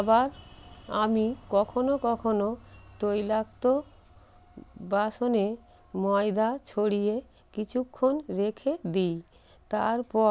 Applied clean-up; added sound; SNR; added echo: none; none; none; none.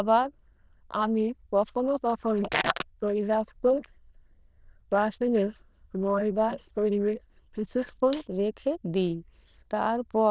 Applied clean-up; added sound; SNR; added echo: neural diffusion model UNIVERSE++.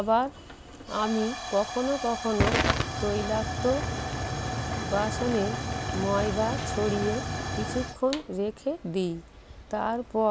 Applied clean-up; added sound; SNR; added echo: none; Tick / Hiss / Explosion / Fire; 3 dB; none.